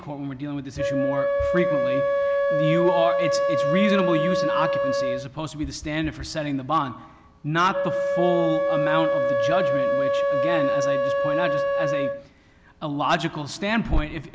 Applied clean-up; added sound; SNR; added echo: none; Wind instrument, woodwind instrument; -2 dB; none.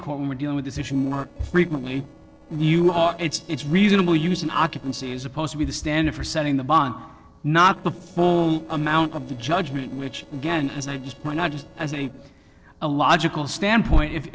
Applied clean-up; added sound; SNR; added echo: neural separator model SepFormer DNS4.